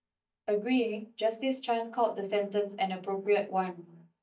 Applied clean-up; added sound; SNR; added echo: neural mask model DeepFilterNet 3.